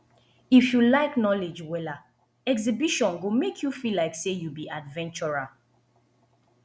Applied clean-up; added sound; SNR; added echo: none; none; none; none.